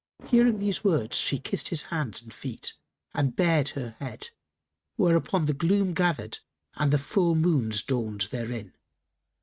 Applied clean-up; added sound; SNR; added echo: neural mask model RNNoise.